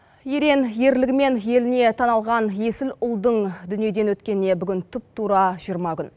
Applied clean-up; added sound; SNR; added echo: none; none; none; none.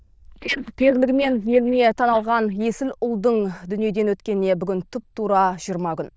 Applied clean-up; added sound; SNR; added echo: neural diffusion model UNIVERSE++.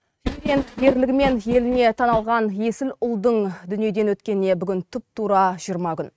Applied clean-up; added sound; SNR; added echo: neural mask model RNNoise.